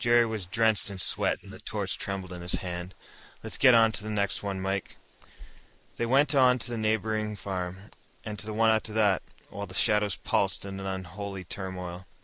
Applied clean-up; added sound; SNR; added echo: neural mask model Resemble Enhance denoiser.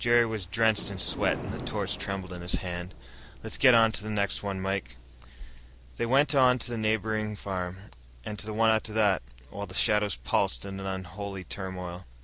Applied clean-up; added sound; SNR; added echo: none; Thunder; 17 dB; none.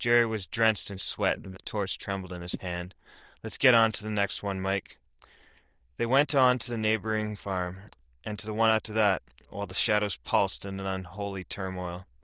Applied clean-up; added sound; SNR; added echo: neural diffusion model UNIVERSE++.